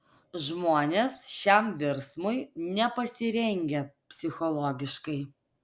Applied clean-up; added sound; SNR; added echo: none; none; none; none.